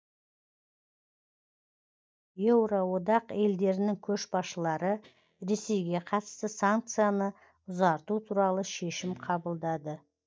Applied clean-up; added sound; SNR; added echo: neural mask model DeepFilterNet 3.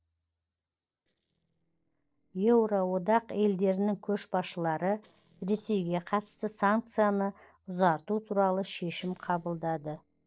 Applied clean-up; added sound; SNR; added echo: neural separator model SepFormer DNS4.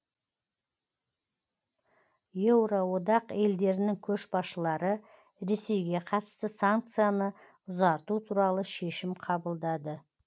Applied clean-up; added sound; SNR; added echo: none; none; none; none.